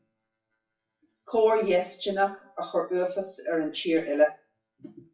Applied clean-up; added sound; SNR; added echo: classical method WPE with log-MMSE.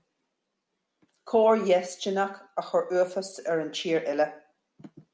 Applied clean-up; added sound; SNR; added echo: none; none; none; none.